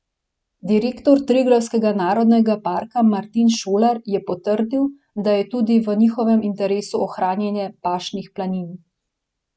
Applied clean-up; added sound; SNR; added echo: none; none; none; none.